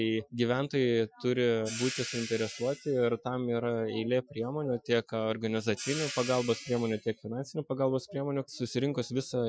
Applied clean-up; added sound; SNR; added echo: classical method Wiener filter.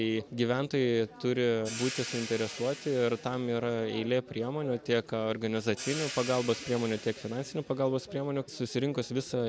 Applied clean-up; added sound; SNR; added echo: none; Hi-hat; 15 dB; none.